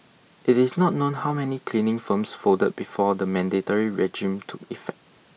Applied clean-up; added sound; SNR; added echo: none; none; none; none.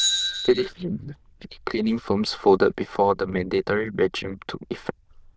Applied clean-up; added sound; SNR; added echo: neural diffusion model UNIVERSE++.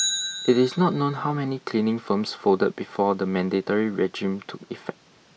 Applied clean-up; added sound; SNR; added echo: none; Bicycle; 12 dB; none.